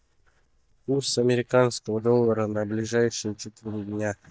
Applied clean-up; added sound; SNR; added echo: neural mask model DeepFilterNet 3.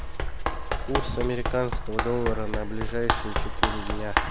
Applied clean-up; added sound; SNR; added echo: none; Run; -4 dB; none.